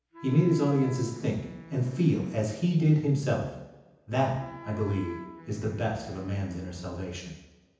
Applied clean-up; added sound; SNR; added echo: none; Wind instrument, woodwind instrument; 20 dB; reverberation time 0.9 s.